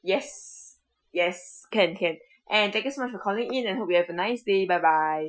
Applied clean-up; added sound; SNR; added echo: classical method Wiener filter.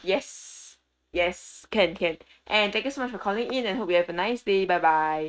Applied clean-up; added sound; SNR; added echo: neural mask model RNNoise.